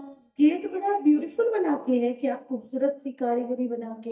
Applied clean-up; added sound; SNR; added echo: neural mask model DeepFilterNet 3.